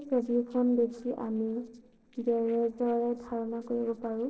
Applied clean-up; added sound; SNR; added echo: neural separator model SepFormer DNS4.